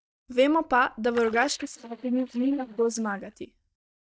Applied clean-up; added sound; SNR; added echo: neural mask model DeepFilterNet 3.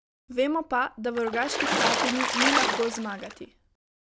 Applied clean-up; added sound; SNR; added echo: none; Water / Splash, splatter; -3 dB; none.